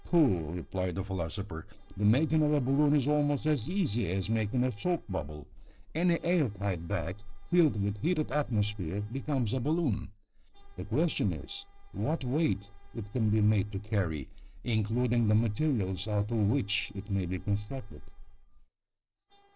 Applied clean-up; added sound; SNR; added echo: neural separator model SepFormer DNS4.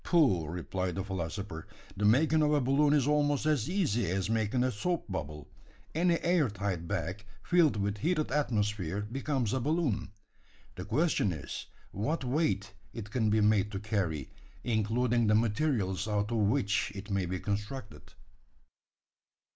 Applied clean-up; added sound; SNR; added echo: none; none; none; none.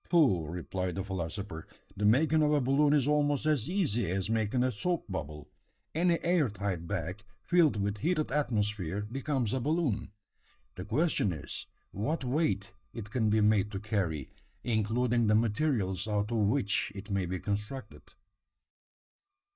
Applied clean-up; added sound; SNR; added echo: neural mask model DeepFilterNet 3.